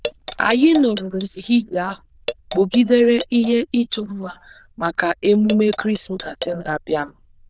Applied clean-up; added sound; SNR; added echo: neural diffusion model UNIVERSE++.